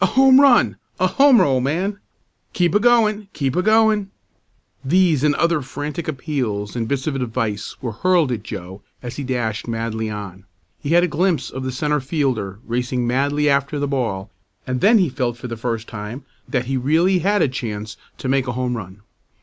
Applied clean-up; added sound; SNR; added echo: none; none; none; none.